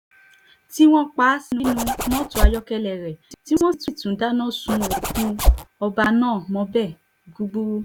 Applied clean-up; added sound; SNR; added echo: none; Zipper (clothing); -2 dB; none.